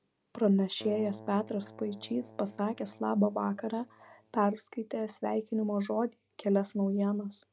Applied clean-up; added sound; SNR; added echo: none; Keyboard (musical); 20 dB; none.